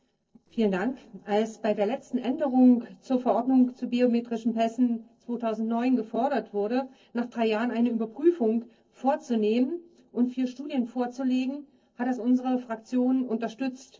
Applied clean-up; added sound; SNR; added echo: neural separator model SepFormer DNS4.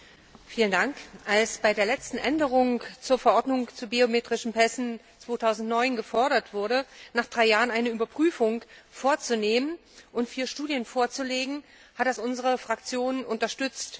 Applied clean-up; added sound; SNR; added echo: none; none; none; none.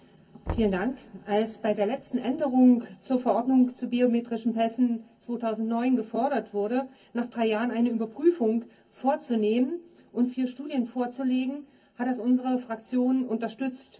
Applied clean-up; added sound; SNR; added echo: none; Knock; 14 dB; reverberation time 0.3 s.